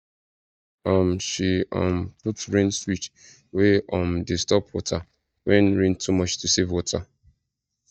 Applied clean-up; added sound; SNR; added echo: neural mask model DeepFilterNet 3.